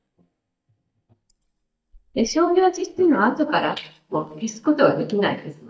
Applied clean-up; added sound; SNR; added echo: neural mask model DeepFilterNet 3.